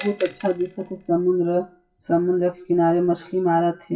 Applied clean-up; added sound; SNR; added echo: classical method WPE with log-MMSE.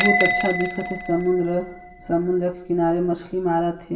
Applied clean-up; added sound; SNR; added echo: none; Bell; 5 dB; reverberation time 0.8 s.